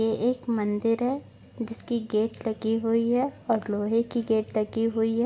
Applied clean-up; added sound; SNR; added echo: none; none; none; none.